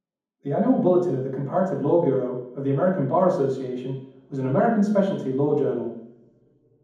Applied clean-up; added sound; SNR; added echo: none; none; none; reverberation time 1.2 s.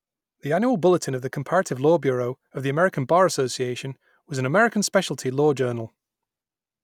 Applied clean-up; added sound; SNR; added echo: none; none; none; none.